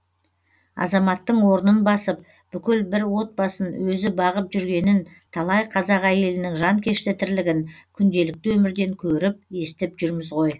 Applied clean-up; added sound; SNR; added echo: none; none; none; none.